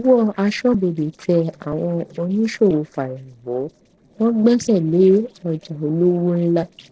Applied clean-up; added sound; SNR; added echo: neural separator model SepFormer DNS4.